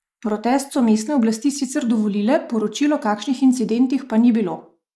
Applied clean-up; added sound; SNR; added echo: neural mask model Resemble Enhance denoiser.